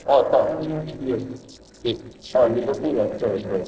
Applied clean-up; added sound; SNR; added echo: neural separator model SepFormer DNS4.